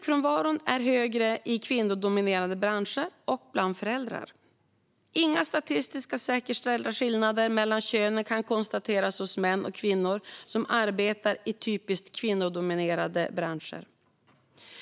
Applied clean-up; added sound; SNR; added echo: none; none; none; none.